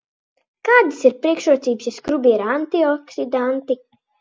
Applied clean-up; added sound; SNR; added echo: none; none; none; none.